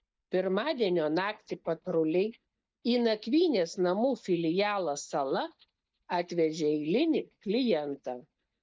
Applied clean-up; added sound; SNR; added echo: neural mask model DeepFilterNet 3.